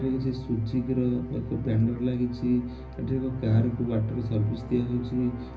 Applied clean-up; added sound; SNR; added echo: none; Musical instrument; 16 dB; reverberation time 0.4 s.